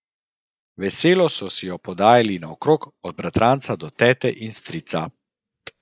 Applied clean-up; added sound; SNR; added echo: neural mask model DeepFilterNet 3.